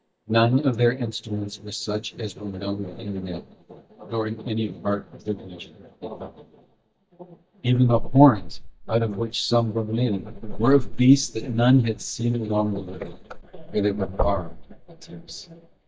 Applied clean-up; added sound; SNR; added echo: neural mask model DeepFilterNet 3.